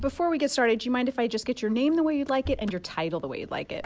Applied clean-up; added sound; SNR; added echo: none; Slam / Car; 18 dB; none.